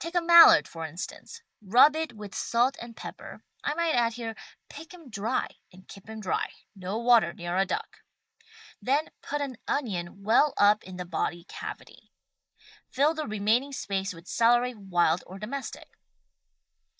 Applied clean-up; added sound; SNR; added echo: neural mask model Resemble Enhance denoiser.